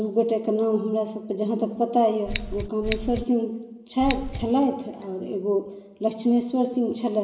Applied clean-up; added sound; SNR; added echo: none; Scissors; 6 dB; reverberation time 1.0 s.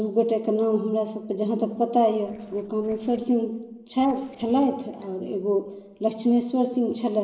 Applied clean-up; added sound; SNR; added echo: neural separator model SepFormer DNS4.